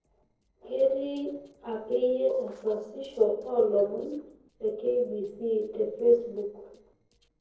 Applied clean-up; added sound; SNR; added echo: neural separator model SepFormer DNS4.